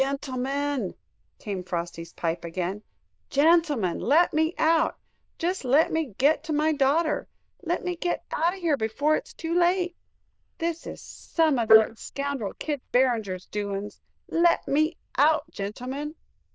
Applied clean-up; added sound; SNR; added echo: neural diffusion model UNIVERSE++.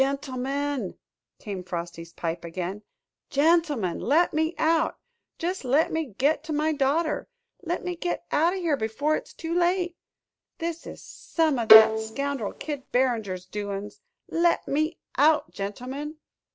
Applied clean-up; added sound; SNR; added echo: none; Bowed string instrument; -5 dB; none.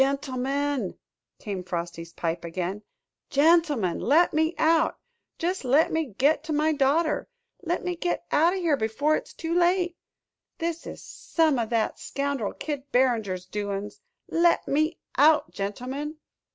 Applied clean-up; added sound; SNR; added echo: none; none; none; none.